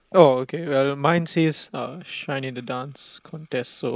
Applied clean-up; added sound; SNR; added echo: neural mask model Resemble Enhance denoiser.